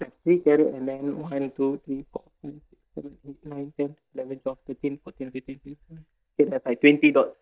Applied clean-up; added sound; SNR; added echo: neural mask model DeepFilterNet 3.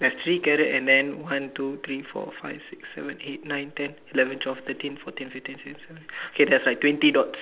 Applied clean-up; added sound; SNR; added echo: none; none; none; none.